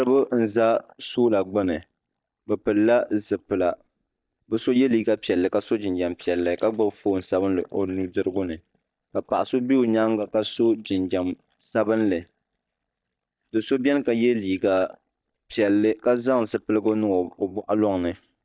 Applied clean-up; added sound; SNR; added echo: neural mask model DeepFilterNet 3.